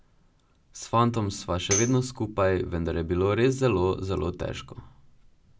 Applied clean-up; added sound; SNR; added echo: none; Tambourine; 7 dB; none.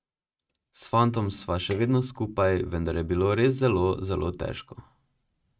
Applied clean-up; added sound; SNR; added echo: neural mask model RNNoise.